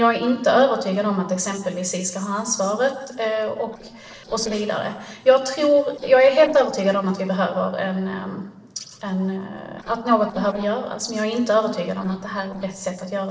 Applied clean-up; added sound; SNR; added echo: neural separator model SepFormer DNS4.